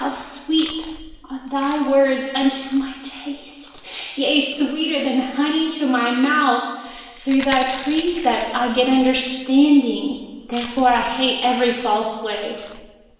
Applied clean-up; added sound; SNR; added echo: none; Chewing, mastication; 17 dB; reverberation time 1.1 s.